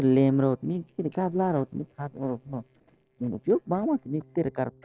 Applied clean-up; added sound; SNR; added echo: neural separator model SepFormer DNS4.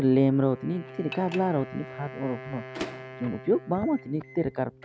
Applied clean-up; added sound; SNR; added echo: none; Microwave oven + Wind instrument, woodwind instrument; 14 dB; none.